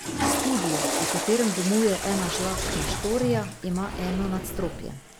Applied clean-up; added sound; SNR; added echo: none; Toilet flush / Water + Sliding door; 2 dB; none.